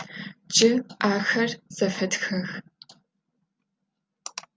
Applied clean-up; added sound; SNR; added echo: none; none; none; none.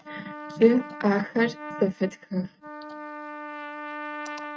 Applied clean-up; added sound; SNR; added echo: neural mask model RNNoise.